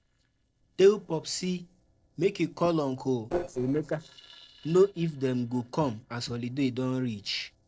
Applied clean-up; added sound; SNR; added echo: neural separator model SepFormer DNS4.